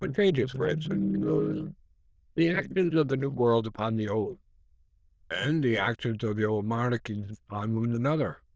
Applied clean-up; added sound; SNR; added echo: neural diffusion model UNIVERSE++.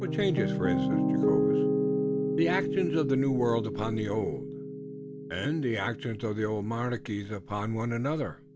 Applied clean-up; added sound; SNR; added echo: none; Piano; 0 dB; none.